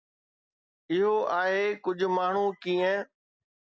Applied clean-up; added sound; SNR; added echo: none; none; none; none.